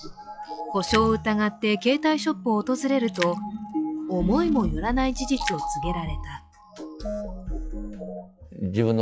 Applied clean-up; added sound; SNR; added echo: classical method log-MMSE.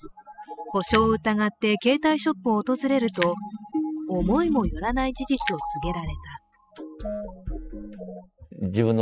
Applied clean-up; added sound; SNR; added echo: classical method spectral subtraction.